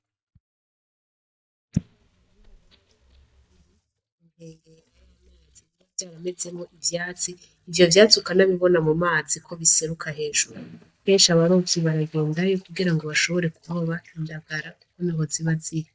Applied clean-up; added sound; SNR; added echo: neural mask model DeepFilterNet 3.